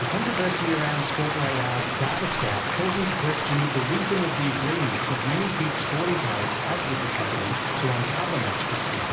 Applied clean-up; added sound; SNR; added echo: none; Stream; -1 dB; reverberation time 0.8 s.